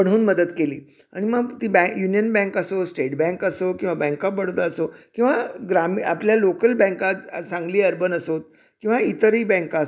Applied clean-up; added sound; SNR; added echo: none; none; none; none.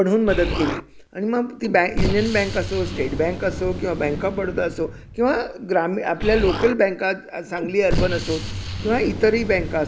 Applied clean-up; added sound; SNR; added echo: none; Explosion; 6 dB; none.